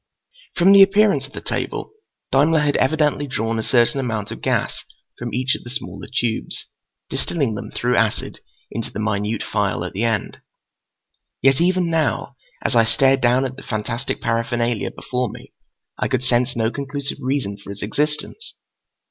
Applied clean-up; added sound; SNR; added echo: none; none; none; none.